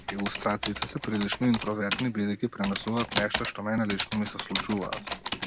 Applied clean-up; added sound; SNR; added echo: none; Typing; 3 dB; none.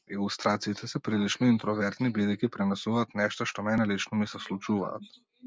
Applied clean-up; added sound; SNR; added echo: none; none; none; none.